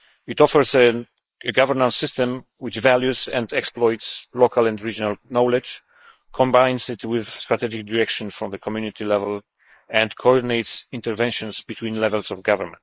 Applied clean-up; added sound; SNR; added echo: neural mask model Resemble Enhance denoiser.